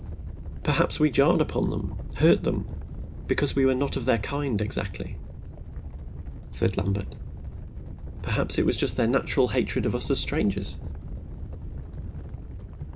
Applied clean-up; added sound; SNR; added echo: none; Animal; 8 dB; reverberation time 0.3 s.